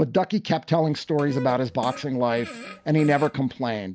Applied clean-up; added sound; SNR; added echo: none; Fart + Bowed string instrument; 17 dB; none.